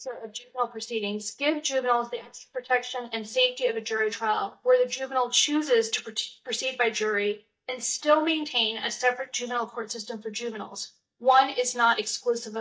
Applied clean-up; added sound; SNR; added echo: neural mask model DeepFilterNet 3.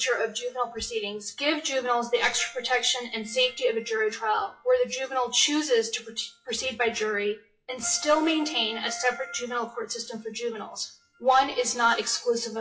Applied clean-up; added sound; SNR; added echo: classical method WPE with log-MMSE.